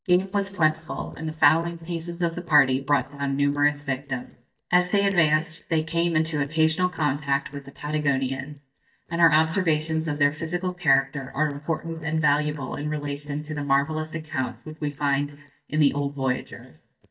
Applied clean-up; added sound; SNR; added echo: neural mask model DeepFilterNet 3.